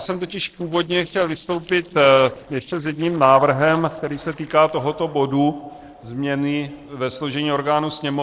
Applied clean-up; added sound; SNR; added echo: neural separator model SepFormer DNS4.